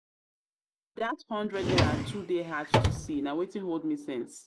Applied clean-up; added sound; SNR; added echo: none; Drawer open or close; -5 dB; none.